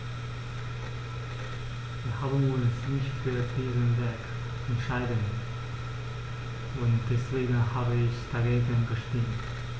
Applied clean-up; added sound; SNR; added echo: none; none; none; none.